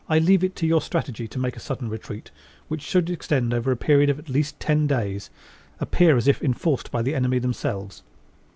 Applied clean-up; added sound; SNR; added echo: none; none; none; none.